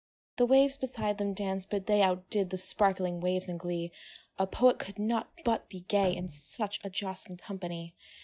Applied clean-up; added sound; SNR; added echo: neural mask model DeepFilterNet 3.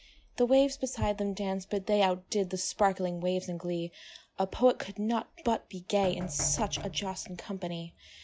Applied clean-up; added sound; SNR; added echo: none; Knock; 12 dB; none.